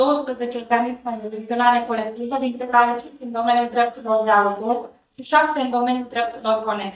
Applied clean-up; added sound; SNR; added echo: neural mask model DeepFilterNet 3.